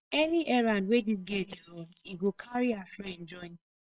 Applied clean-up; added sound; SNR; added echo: neural separator model SepFormer WHAM!.